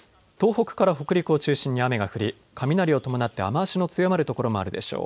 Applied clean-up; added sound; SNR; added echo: none; none; none; none.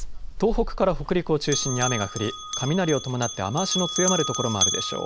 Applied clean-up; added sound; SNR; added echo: none; Bell; 4 dB; none.